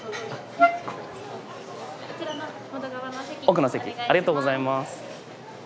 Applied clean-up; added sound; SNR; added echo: none; Wind instrument, woodwind instrument; -4 dB; none.